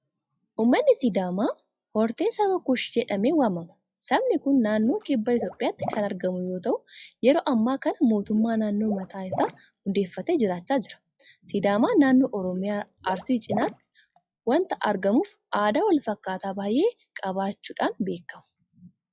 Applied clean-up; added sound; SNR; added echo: classical method log-MMSE.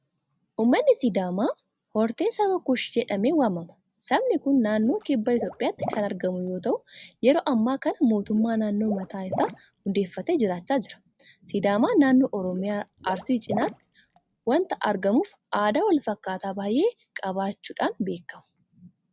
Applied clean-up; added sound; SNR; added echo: none; Water / Liquid; 15 dB; none.